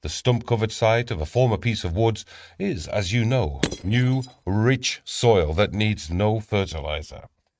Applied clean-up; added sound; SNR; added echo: neural mask model RNNoise.